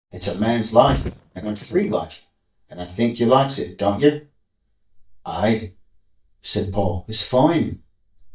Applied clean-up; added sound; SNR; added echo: neural mask model DeepFilterNet 3.